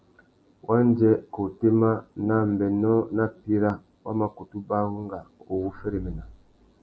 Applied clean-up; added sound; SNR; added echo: none; none; none; none.